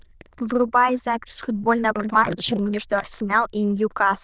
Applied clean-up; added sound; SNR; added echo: neural diffusion model UNIVERSE++.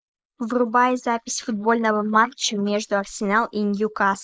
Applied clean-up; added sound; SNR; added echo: neural mask model Resemble Enhance denoiser.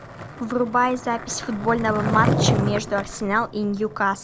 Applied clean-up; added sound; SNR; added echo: none; Skateboard; 3 dB; none.